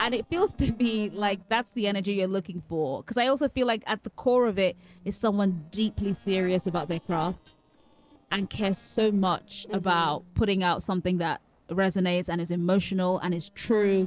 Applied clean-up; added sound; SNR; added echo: neural separator model SepFormer DNS4.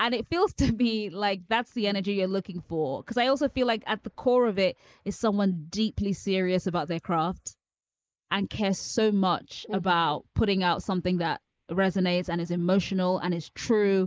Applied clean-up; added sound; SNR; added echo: neural mask model Resemble Enhance denoiser.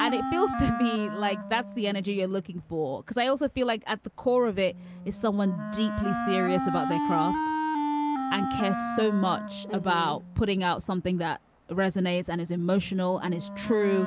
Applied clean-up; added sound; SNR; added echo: none; Wind instrument, woodwind instrument; 5 dB; none.